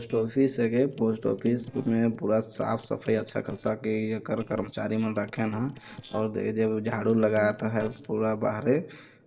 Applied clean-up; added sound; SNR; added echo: neural separator model SepFormer DNS4.